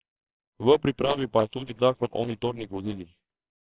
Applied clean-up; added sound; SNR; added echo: neural separator model SepFormer WHAMR!.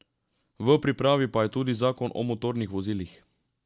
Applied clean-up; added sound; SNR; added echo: none; none; none; none.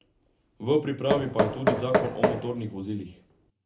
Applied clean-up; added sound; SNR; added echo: none; Knock; -1 dB; reverberation time 0.3 s.